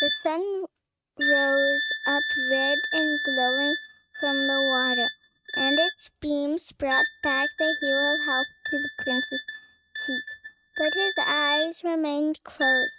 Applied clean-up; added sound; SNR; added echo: neural mask model RNNoise.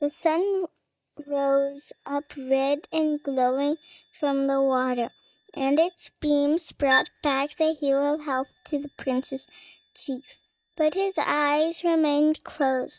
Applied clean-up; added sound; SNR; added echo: neural mask model DeepFilterNet 3.